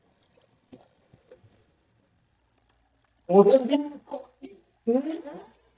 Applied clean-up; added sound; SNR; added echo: neural mask model DeepFilterNet 3.